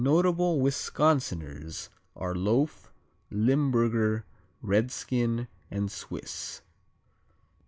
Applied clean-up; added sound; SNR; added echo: none; none; none; none.